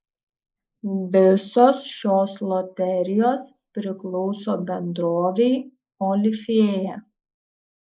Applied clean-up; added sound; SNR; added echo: neural mask model Resemble Enhance denoiser.